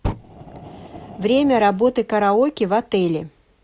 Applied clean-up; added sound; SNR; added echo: none; Fire; 14 dB; none.